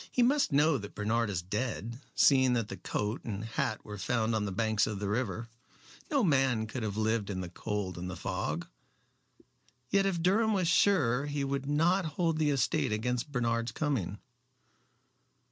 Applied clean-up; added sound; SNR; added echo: none; none; none; none.